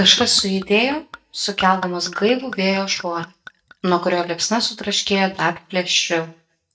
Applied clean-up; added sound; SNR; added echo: neural mask model DeepFilterNet 3.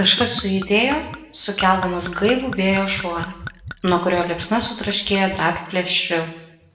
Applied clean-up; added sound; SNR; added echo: none; Gurgling / Chink, clink / Liquid; 15 dB; reverberation time 0.7 s.